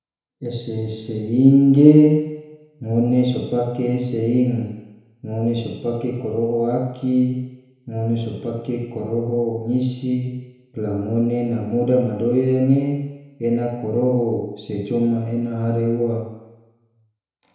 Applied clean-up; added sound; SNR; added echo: none; none; none; reverberation time 1.0 s.